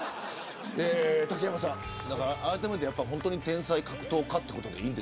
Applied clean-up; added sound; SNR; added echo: none; Bowed string instrument + Wind instrument, woodwind instrument; 15 dB; none.